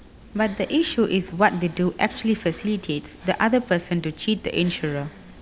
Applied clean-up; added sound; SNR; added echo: none; Breathing + Train; 19 dB; none.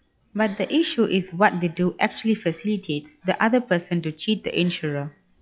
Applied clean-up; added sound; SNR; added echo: classical method log-MMSE.